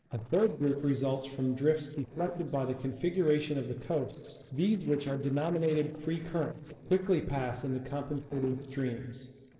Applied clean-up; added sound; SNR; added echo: neural separator model SepFormer DNS4.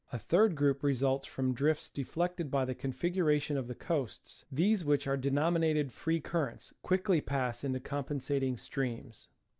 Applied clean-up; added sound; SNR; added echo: none; none; none; none.